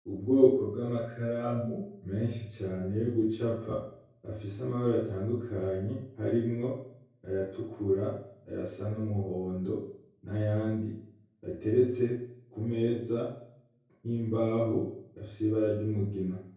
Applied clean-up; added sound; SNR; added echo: none; none; none; reverberation time 0.6 s.